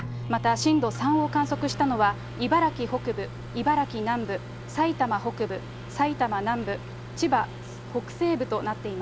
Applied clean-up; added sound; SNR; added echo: none; Microwave oven; 10 dB; none.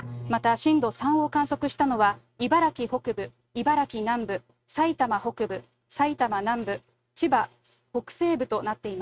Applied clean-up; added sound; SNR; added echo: neural mask model RNNoise.